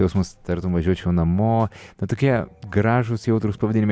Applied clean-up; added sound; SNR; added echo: none; none; none; none.